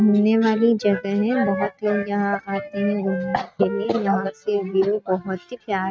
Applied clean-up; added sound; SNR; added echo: neural mask model RNNoise.